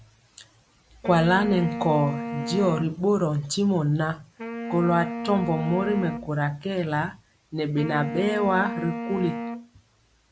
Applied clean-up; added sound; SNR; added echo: none; Wind instrument, woodwind instrument; 9 dB; none.